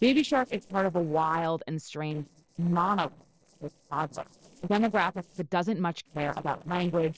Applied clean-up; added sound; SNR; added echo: neural separator model SepFormer DNS4.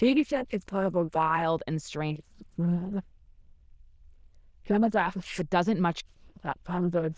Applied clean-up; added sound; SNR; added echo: neural diffusion model UNIVERSE++.